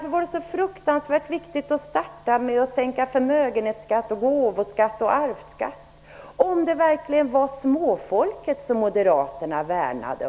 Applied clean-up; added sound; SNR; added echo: none; none; none; none.